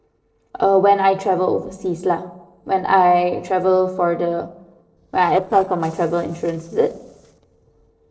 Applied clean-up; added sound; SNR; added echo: neural separator model SepFormer DNS4.